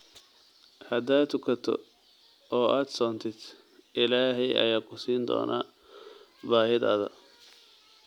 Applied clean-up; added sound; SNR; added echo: none; none; none; none.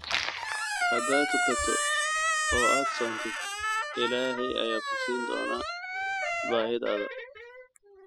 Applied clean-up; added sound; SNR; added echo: classical method spectral subtraction.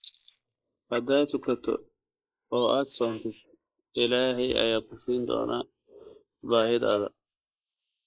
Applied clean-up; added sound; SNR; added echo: neural mask model Resemble Enhance denoiser.